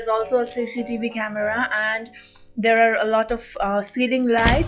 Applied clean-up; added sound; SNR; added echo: classical method log-MMSE.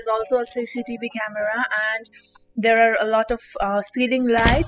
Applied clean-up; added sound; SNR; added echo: classical method spectral subtraction.